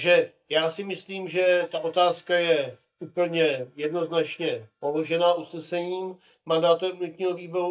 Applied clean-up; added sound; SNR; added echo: neural mask model DeepFilterNet 3.